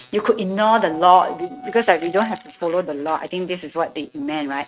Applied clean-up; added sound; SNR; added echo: neural mask model RNNoise.